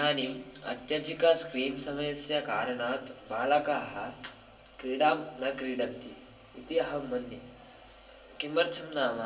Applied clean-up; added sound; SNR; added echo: none; none; none; reverberation time 0.2 s.